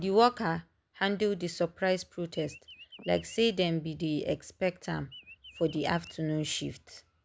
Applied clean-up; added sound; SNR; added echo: none; Chirp, tweet; 20 dB; none.